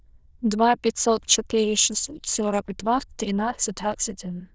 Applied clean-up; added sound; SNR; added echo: neural diffusion model UNIVERSE++.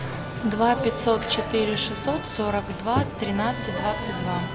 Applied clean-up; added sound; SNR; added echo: none; Musical instrument; 11 dB; none.